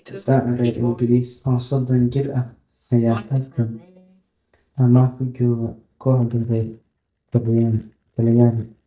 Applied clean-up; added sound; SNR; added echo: neural mask model DeepFilterNet 3.